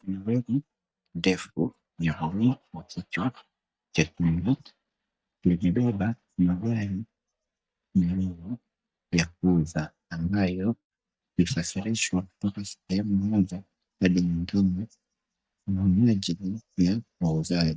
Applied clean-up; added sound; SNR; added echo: neural mask model DeepFilterNet 3.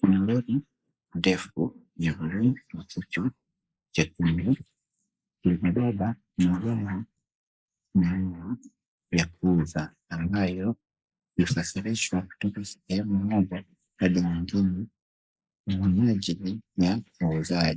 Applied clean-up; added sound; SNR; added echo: neural mask model Resemble Enhance denoiser.